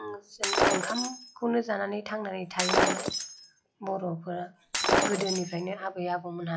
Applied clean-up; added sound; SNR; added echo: classical method log-MMSE.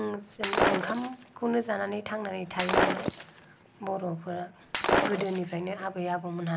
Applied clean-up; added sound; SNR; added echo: none; Shatter; -3 dB; none.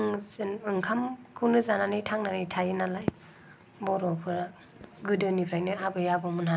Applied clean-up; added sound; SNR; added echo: none; none; none; none.